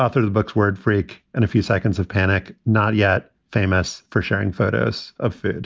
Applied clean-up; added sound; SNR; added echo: none; none; none; none.